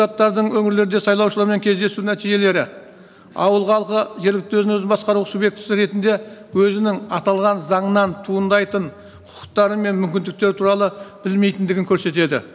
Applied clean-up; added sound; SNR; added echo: none; none; none; none.